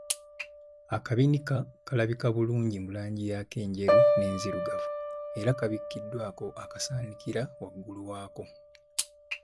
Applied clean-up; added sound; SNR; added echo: none; Piano; 1 dB; none.